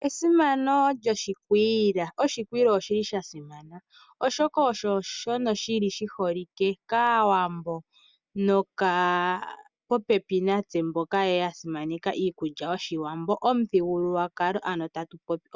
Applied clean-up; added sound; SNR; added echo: none; none; none; none.